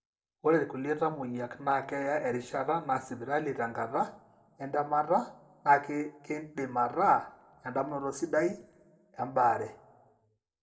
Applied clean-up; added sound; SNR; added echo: neural separator model SepFormer DNS4.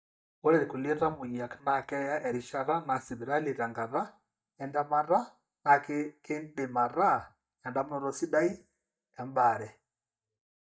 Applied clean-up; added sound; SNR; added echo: neural mask model DeepFilterNet 3.